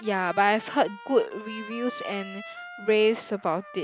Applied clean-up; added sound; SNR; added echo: none; Trumpet; 16 dB; none.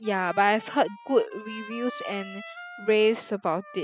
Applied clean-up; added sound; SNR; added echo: classical method spectral subtraction.